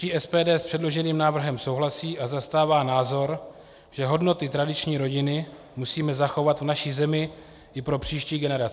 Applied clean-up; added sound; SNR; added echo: none; none; none; none.